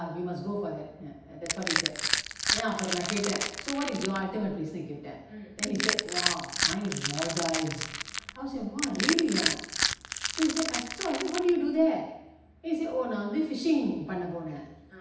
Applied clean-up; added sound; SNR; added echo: none; Crushing; 1 dB; reverberation time 0.9 s.